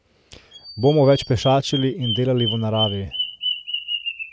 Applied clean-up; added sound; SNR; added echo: none; Bird vocalization, bird call, bird song; 8 dB; none.